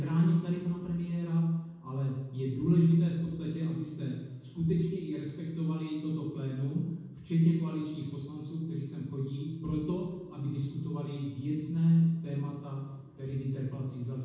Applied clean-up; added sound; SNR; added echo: none; none; none; reverberation time 1.1 s.